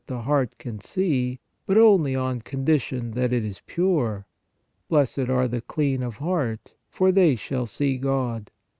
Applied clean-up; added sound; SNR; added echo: none; none; none; none.